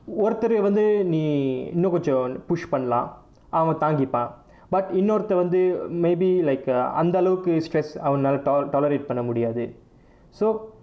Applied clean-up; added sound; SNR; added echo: none; none; none; none.